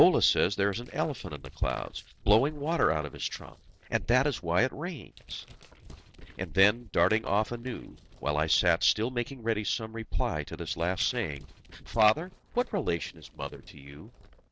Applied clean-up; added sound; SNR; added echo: neural separator model SepFormer DNS4.